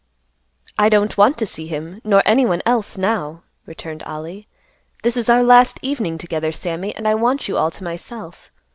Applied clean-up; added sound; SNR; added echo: none; none; none; none.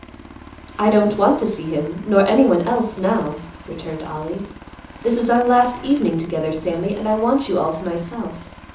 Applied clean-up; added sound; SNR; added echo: none; Aircraft; 19 dB; reverberation time 0.7 s.